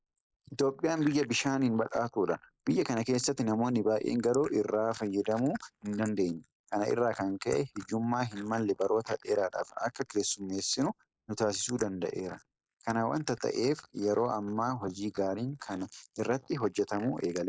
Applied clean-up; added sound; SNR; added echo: neural mask model Resemble Enhance denoiser.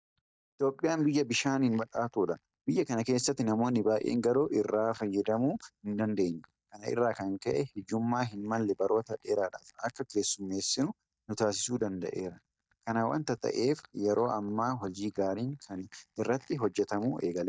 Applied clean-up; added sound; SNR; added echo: neural mask model DeepFilterNet 3.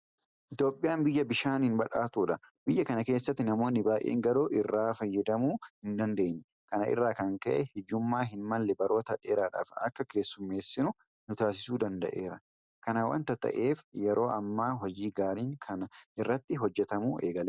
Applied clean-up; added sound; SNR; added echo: none; none; none; none.